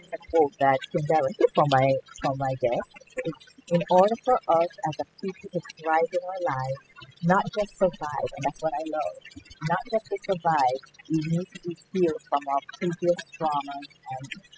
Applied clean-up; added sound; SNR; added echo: classical method spectral subtraction.